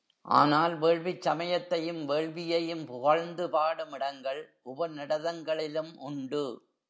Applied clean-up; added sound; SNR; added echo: none; none; none; none.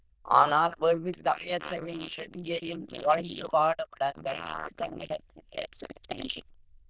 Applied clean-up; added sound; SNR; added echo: neural diffusion model UNIVERSE++.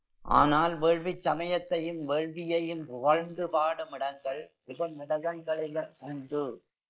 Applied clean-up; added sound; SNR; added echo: neural mask model Resemble Enhance denoiser.